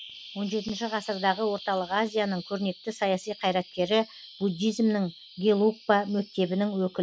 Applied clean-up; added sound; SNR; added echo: none; Bird vocalization, bird call, bird song; 19 dB; none.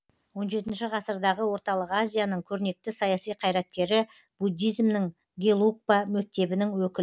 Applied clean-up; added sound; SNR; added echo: none; none; none; none.